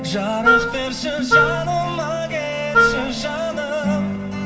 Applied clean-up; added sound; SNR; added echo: none; Wind instrument, woodwind instrument; -4 dB; reverberation time 2.6 s.